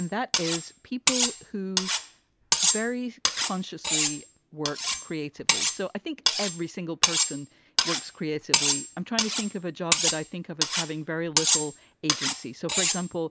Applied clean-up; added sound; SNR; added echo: none; Cutlery, silverware; -5 dB; none.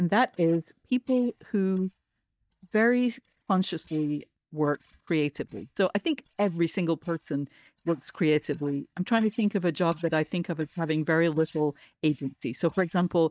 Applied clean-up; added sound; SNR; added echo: neural mask model DeepFilterNet 3.